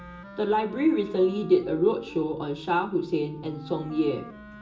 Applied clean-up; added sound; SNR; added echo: none; Wind instrument, woodwind instrument; 18 dB; reverberation time 0.2 s.